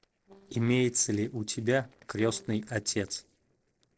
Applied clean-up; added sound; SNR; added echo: neural separator model SepFormer DNS4.